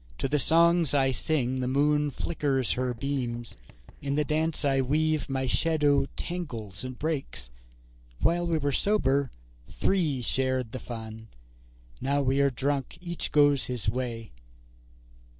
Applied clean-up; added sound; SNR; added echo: neural separator model SepFormer DNS4.